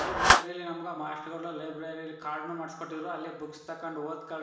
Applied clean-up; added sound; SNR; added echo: none; Clapping; -5 dB; reverberation time 0.9 s.